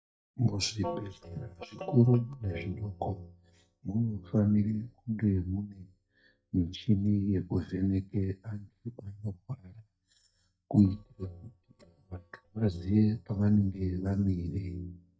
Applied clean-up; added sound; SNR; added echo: neural mask model DeepFilterNet 3.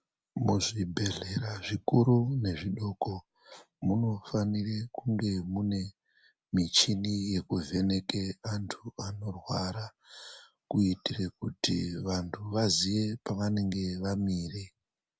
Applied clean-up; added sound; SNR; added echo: none; none; none; none.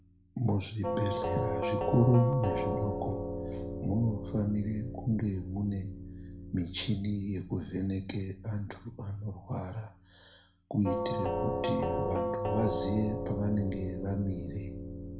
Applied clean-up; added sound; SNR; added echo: none; Doorbell; 3 dB; reverberation time 0.4 s.